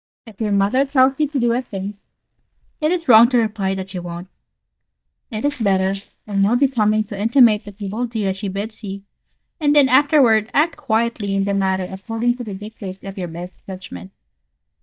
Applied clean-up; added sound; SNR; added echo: neural mask model DeepFilterNet 3.